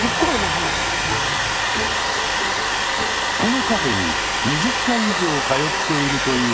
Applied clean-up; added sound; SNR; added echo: none; Domestic sounds, home sounds; -3 dB; none.